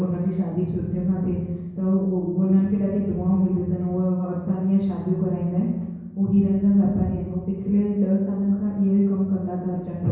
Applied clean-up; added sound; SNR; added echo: none; none; none; reverberation time 1.0 s.